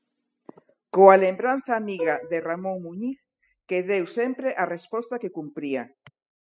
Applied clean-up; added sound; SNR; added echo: classical method spectral subtraction.